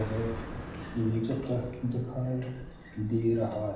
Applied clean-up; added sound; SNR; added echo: none; Car passing by; 11 dB; reverberation time 0.9 s.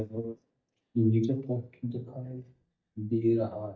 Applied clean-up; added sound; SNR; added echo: neural mask model DeepFilterNet 3.